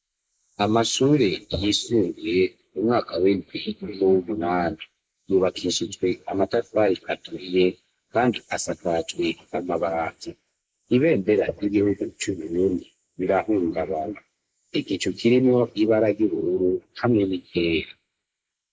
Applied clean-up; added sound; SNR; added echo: neural mask model Resemble Enhance denoiser.